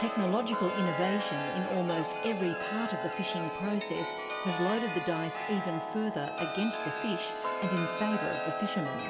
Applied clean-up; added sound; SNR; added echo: none; Chime; 2 dB; reverberation time 2.3 s.